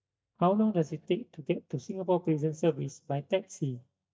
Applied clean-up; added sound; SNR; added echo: neural mask model DeepFilterNet 3.